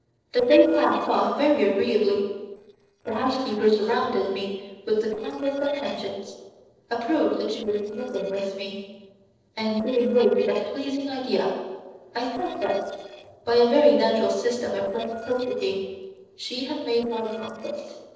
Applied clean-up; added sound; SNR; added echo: neural separator model SepFormer DNS4.